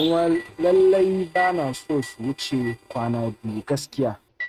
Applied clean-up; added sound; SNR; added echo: neural mask model RNNoise.